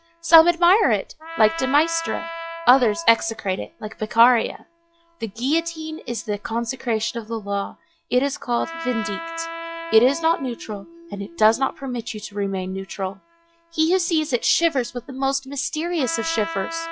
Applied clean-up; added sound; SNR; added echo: classical method log-MMSE.